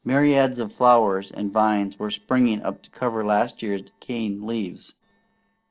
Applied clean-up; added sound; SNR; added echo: neural separator model SepFormer DNS4.